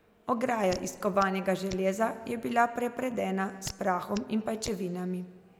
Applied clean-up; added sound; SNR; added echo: none; Hands; 17 dB; none.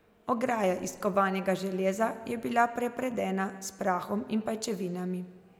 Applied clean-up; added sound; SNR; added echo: none; none; none; none.